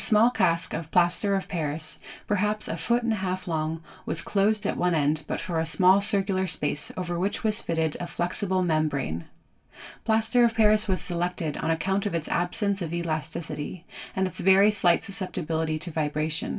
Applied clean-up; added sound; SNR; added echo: none; none; none; reverberation time 0.2 s.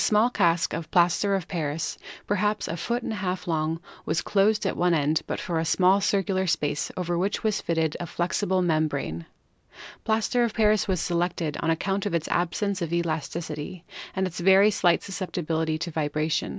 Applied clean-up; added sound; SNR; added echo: none; none; none; none.